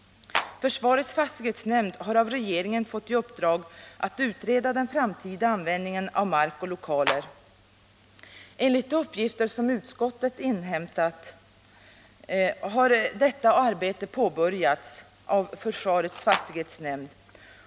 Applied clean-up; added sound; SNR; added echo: none; Clapping; 4 dB; none.